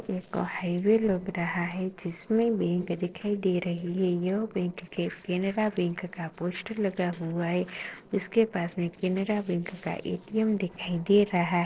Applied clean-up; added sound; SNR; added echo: neural separator model SepFormer DNS4.